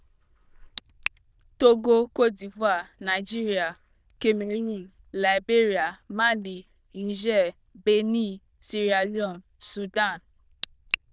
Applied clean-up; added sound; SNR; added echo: neural diffusion model UNIVERSE++.